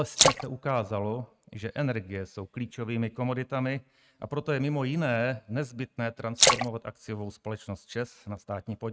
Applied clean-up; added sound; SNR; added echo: neural mask model RNNoise.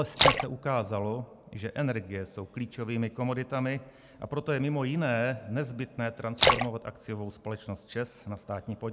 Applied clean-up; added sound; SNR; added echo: none; Splash, splatter; -4 dB; none.